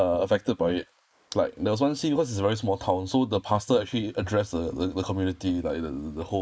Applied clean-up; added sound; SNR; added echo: neural mask model Resemble Enhance denoiser.